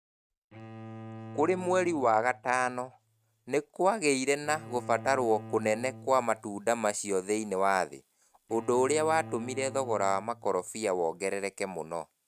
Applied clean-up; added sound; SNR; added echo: neural mask model RNNoise.